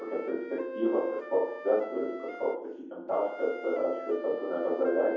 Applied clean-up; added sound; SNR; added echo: none; Wind instrument, woodwind instrument; 11 dB; reverberation time 0.7 s.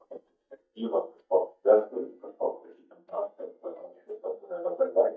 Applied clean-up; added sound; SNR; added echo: neural mask model DeepFilterNet 3.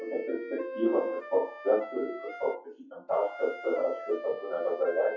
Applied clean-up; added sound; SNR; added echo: classical method WPE with log-MMSE.